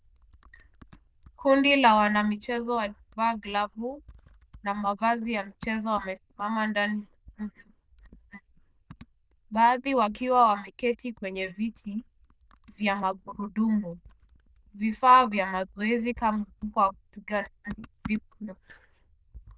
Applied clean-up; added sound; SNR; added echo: neural diffusion model UNIVERSE++.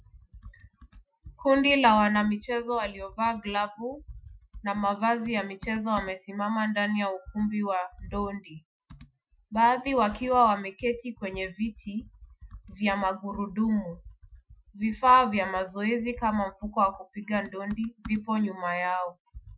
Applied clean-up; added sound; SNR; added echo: classical method Wiener filter.